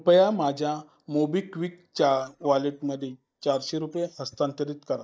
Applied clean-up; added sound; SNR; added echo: neural mask model DeepFilterNet 3.